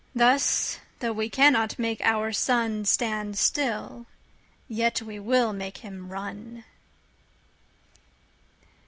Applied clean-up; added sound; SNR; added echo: none; none; none; none.